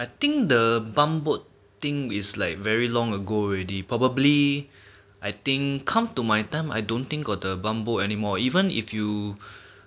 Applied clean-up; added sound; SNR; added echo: none; none; none; none.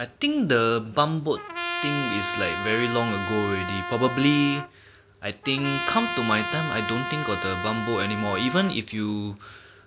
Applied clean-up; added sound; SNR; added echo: none; Trumpet; 5 dB; none.